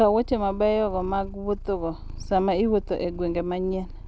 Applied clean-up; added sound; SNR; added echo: none; Purr; 12 dB; none.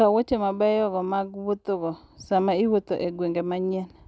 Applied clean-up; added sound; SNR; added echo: none; none; none; none.